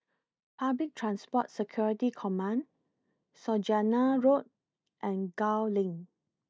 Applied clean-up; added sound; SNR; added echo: neural mask model DeepFilterNet 3.